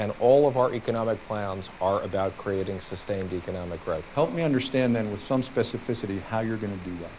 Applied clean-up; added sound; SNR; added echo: none; Rain; 17 dB; none.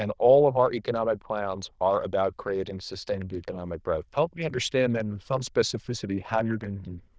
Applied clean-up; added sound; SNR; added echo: neural diffusion model UNIVERSE++.